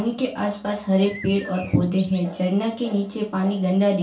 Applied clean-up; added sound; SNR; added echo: none; Bird; 20 dB; reverberation time 0.3 s.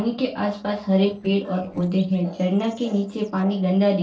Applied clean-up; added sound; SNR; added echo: neural separator model SepFormer DNS4.